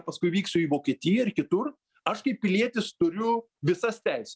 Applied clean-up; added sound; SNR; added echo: none; none; none; none.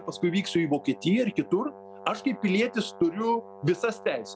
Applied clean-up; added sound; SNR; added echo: none; Brass instrument; 18 dB; none.